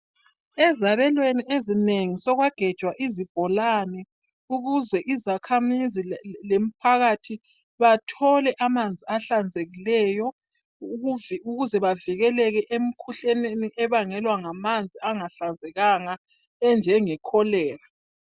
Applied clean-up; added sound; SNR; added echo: none; none; none; none.